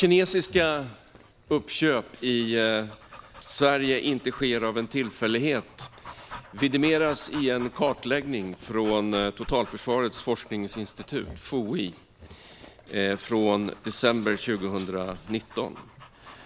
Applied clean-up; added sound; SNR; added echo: none; Dog; 19 dB; none.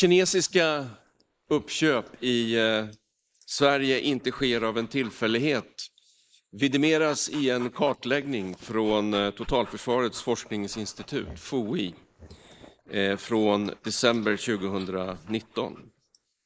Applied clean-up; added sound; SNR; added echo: neural mask model Resemble Enhance denoiser.